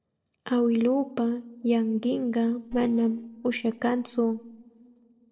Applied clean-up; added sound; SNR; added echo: neural separator model SepFormer DNS4.